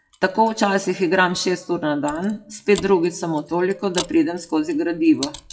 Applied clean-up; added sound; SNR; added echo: classical method WPE with log-MMSE.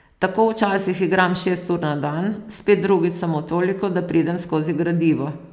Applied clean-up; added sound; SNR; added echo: none; none; none; none.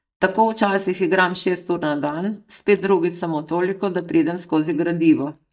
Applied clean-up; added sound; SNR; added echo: neural mask model DeepFilterNet 3.